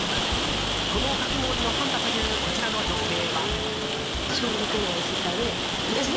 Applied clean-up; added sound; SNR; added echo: none; Rain; -3 dB; none.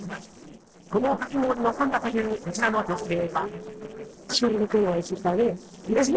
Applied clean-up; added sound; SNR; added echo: neural separator model SepFormer DNS4.